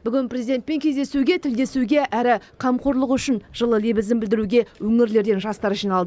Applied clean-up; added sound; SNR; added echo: none; none; none; none.